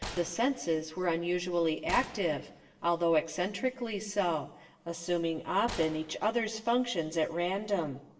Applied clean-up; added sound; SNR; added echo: none; Gunshot, gunfire; 16 dB; reverberation time 0.9 s.